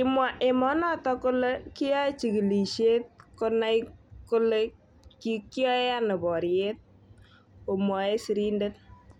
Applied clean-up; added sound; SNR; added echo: none; none; none; none.